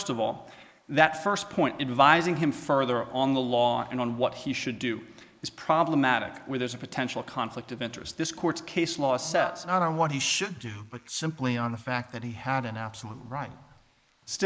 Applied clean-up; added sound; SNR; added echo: neural mask model Resemble Enhance denoiser.